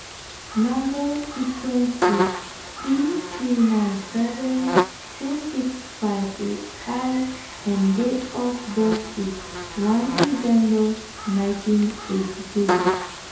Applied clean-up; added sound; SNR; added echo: none; Buzz; 6 dB; reverberation time 2.2 s.